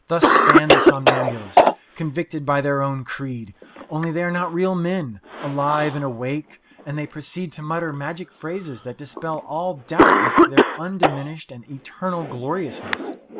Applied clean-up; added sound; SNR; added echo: none; Cough; -4 dB; none.